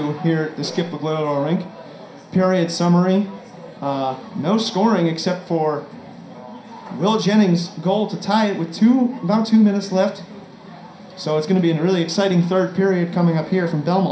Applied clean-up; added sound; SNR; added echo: none; Fart; 20 dB; reverberation time 0.5 s.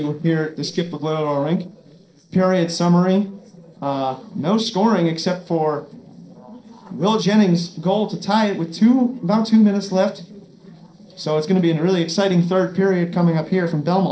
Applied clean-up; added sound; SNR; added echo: neural separator model SepFormer DNS4.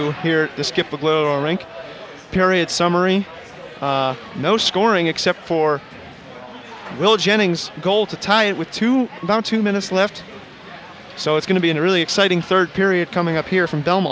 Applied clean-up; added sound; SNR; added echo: none; none; none; none.